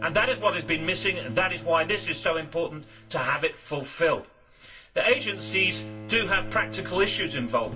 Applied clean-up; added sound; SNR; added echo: none; Bowed string instrument; 14 dB; reverberation time 0.2 s.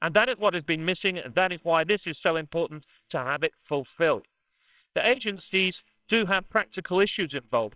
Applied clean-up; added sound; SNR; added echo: neural separator model SepFormer WHAMR!.